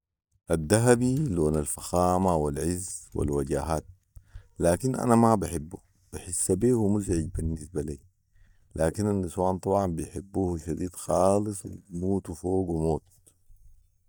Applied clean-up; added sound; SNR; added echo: neural mask model DeepFilterNet 3.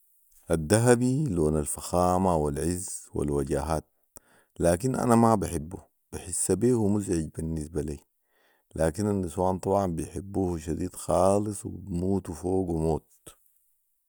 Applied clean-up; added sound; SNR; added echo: none; none; none; none.